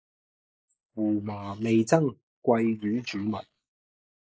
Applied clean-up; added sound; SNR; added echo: neural mask model Resemble Enhance denoiser.